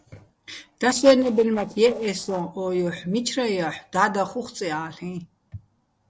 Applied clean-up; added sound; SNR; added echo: neural separator model SepFormer DNS4.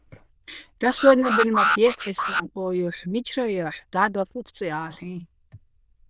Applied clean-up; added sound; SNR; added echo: neural diffusion model UNIVERSE++.